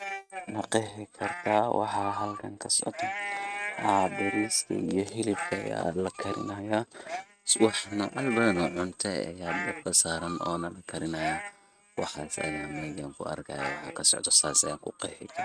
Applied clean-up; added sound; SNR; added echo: neural mask model RNNoise.